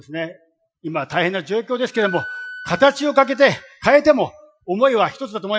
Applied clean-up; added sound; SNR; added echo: classical method Wiener filter.